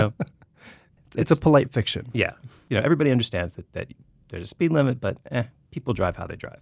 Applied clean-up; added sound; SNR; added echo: none; none; none; none.